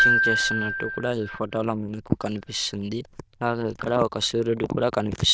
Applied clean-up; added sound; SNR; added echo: neural diffusion model UNIVERSE++.